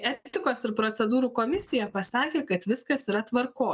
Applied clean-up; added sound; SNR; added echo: neural mask model DeepFilterNet 3.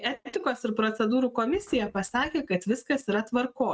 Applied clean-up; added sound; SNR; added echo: neural mask model RNNoise.